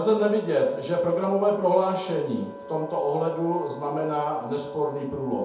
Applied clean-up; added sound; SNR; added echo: none; Wind instrument, woodwind instrument; 16 dB; reverberation time 0.8 s.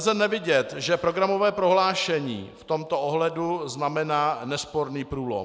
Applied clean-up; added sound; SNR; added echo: none; none; none; none.